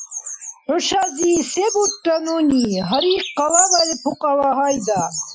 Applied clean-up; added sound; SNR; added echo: classical method Wiener filter.